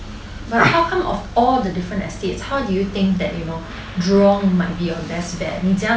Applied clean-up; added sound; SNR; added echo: none; none; none; none.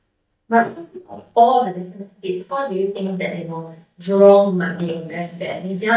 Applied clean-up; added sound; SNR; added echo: neural mask model DeepFilterNet 3.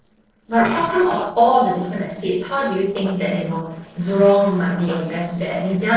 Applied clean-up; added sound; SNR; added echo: neural separator model SepFormer DNS4.